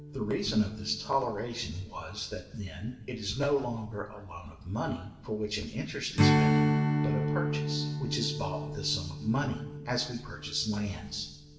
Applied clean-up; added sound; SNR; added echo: none; Strum; -1 dB; reverberation time 1.0 s.